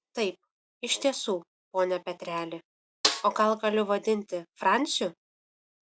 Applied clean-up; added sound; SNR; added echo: none; Snare drum; 4 dB; none.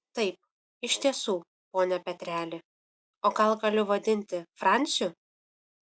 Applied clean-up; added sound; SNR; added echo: none; none; none; none.